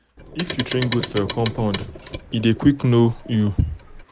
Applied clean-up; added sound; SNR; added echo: none; Clock; 11 dB; none.